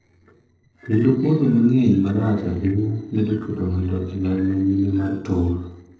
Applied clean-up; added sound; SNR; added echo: neural separator model SepFormer DNS4.